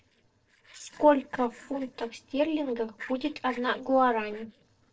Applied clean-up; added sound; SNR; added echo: neural separator model SepFormer DNS4.